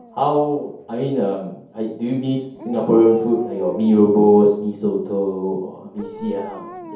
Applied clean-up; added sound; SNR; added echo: none; Dog; 20 dB; reverberation time 0.7 s.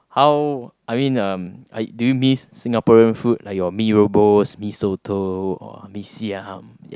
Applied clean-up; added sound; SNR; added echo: none; none; none; none.